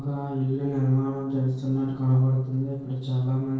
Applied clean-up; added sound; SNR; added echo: neural separator model SepFormer DNS4.